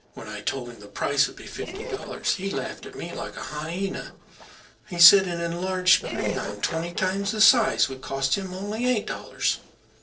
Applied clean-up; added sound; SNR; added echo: neural separator model SepFormer DNS4.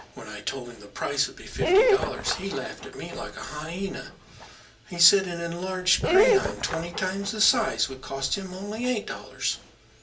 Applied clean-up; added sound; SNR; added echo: none; Dog; 1 dB; reverberation time 0.3 s.